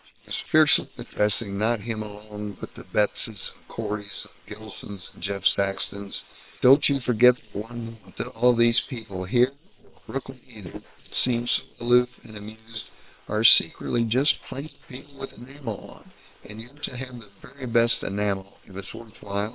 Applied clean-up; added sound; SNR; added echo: neural separator model SepFormer WHAM!.